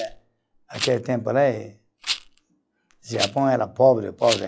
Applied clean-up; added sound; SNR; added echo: classical method log-MMSE.